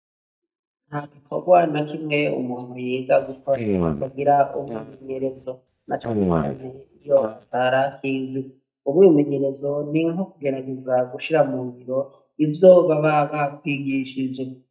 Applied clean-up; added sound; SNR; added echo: neural mask model DeepFilterNet 3.